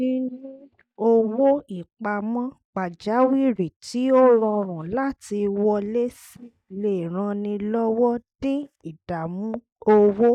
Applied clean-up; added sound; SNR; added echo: neural mask model DeepFilterNet 3.